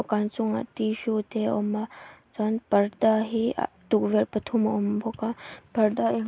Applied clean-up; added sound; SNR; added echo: none; none; none; none.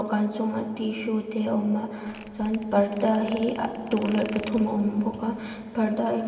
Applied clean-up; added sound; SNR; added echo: none; Fart; 18 dB; reverberation time 2.7 s.